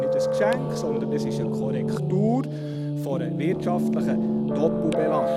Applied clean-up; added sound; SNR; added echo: none; Piano; -4 dB; none.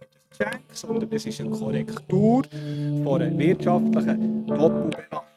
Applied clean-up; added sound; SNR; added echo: neural mask model RNNoise.